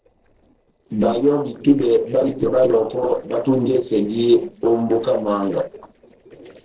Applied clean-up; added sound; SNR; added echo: neural separator model SepFormer DNS4.